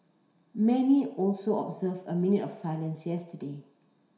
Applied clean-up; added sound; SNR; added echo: none; none; none; reverberation time 0.7 s.